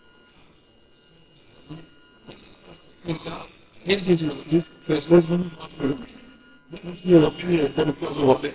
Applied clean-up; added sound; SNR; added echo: neural separator model SepFormer WHAMR!.